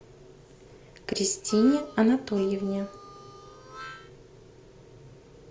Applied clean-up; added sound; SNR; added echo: none; Harmonica; 16 dB; none.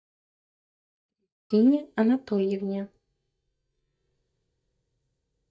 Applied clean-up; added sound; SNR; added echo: neural mask model DeepFilterNet 3.